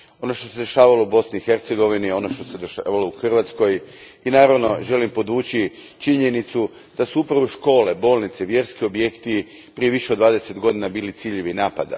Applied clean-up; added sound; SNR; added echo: none; none; none; none.